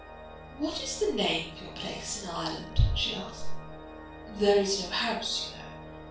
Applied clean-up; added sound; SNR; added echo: none; Organ; 15 dB; reverberation time 0.4 s.